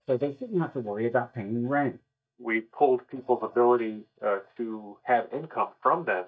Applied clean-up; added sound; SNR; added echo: neural mask model DeepFilterNet 3.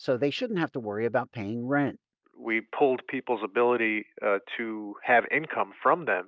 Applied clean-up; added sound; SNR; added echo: none; none; none; none.